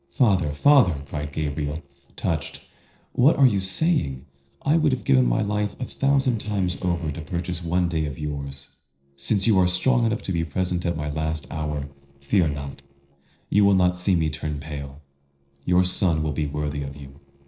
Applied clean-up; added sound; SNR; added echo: neural separator model SepFormer DNS4.